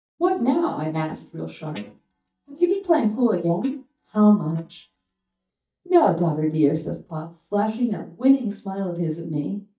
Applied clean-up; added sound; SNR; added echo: neural mask model DeepFilterNet 3.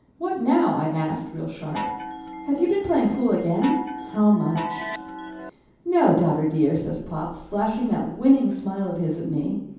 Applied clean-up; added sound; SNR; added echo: none; Chime; 10 dB; reverberation time 0.9 s.